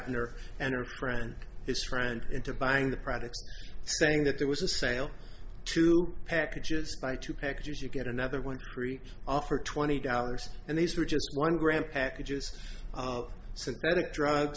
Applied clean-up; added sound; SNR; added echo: none; none; none; none.